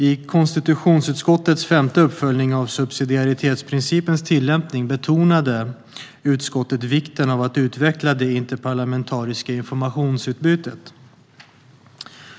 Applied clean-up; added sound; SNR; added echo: none; none; none; none.